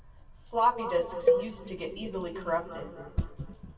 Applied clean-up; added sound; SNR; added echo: none; Cowbell; -1 dB; reverberation time 2.0 s.